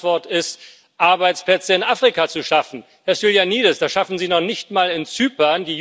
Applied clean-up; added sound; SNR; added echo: none; none; none; none.